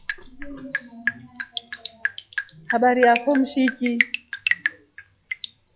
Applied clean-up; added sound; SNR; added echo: classical method log-MMSE.